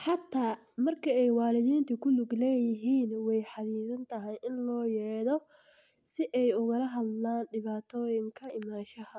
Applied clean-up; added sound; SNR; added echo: none; none; none; none.